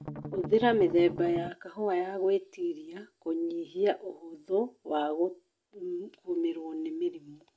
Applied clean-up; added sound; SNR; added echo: none; Strum; 9 dB; none.